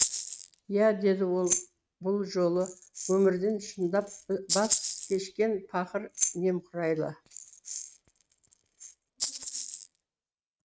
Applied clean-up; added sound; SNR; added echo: neural mask model RNNoise.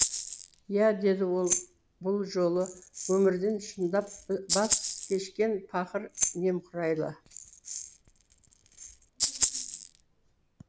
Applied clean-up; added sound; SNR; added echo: none; Rattle (instrument); 5 dB; none.